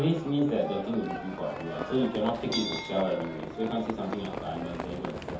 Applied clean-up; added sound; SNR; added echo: none; Livestock, farm animals, working animals; 7 dB; reverberation time 0.6 s.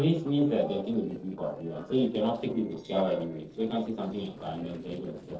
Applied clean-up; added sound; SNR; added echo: neural separator model SepFormer DNS4.